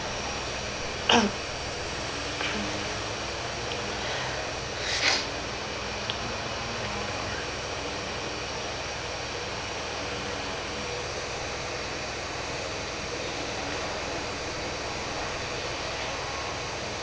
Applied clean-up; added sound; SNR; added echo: none; Idling / Car; 12 dB; none.